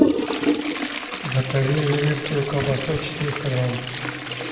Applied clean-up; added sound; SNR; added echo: none; Toilet flush; 1 dB; reverberation time 1.9 s.